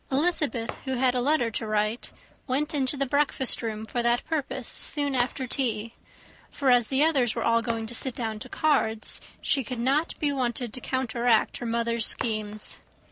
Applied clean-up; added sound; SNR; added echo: none; Shatter; 19 dB; none.